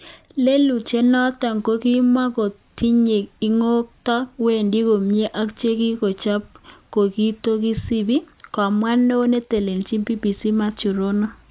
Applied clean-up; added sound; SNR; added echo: none; none; none; none.